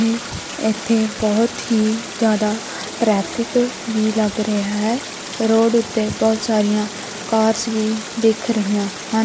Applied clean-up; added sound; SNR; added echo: none; Stream; 13 dB; none.